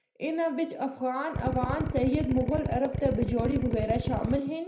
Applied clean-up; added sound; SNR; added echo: none; Drill; 2 dB; reverberation time 0.5 s.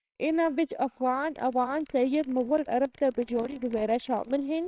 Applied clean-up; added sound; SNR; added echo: neural separator model SepFormer WHAMR!.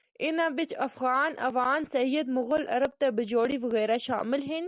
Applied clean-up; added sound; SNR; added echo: none; none; none; none.